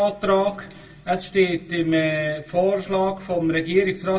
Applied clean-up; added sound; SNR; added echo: none; none; none; reverberation time 0.1 s.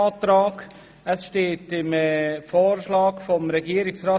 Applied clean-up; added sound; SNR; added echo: none; none; none; none.